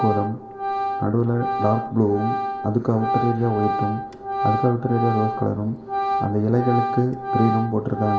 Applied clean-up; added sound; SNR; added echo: none; Organ; 3 dB; reverberation time 1.3 s.